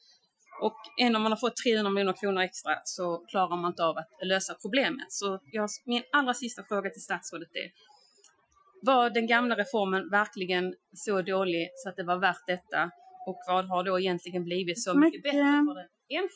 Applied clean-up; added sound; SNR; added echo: classical method Wiener filter.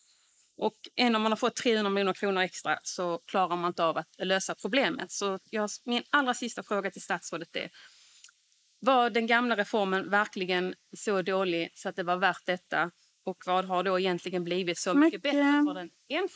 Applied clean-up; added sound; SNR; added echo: neural mask model Resemble Enhance denoiser.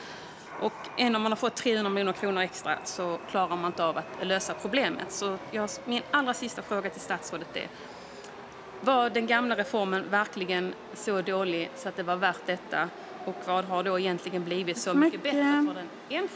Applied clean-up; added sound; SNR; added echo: none; Chatter / Subway, metro, underground; 14 dB; none.